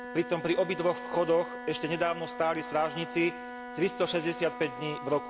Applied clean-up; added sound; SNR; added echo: none; Wind instrument, woodwind instrument; 10 dB; none.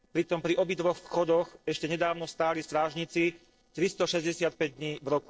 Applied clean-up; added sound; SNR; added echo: neural separator model SepFormer DNS4.